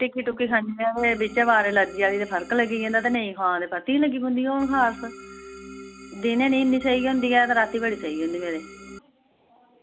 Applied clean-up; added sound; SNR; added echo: none; Organ; 17 dB; none.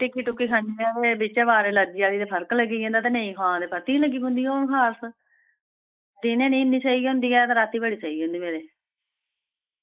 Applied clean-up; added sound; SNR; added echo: neural mask model Resemble Enhance denoiser.